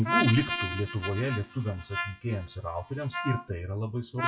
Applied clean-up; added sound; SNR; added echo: classical method WPE with log-MMSE.